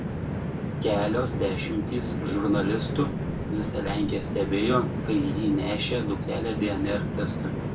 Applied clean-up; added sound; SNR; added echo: none; Train; 1 dB; reverberation time 0.2 s.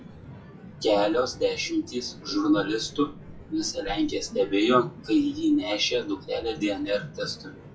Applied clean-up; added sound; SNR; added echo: classical method WPE with log-MMSE.